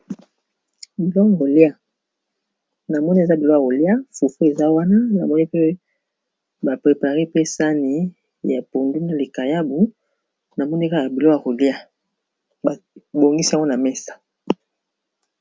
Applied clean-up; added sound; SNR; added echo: none; none; none; none.